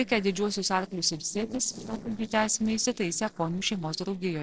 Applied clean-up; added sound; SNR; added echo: neural separator model SepFormer DNS4.